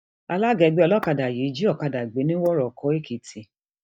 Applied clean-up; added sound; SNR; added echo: neural mask model DeepFilterNet 3.